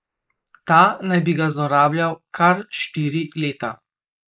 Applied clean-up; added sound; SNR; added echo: neural mask model Resemble Enhance denoiser.